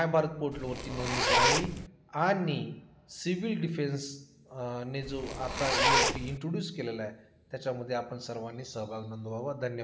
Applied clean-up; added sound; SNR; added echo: none; Zipper (clothing); -5 dB; reverberation time 0.4 s.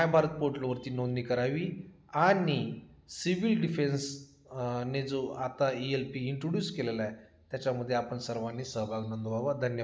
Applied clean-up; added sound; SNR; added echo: none; none; none; none.